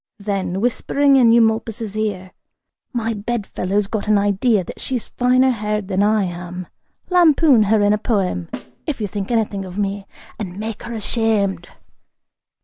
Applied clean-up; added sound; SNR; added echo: none; Snare drum; 17 dB; none.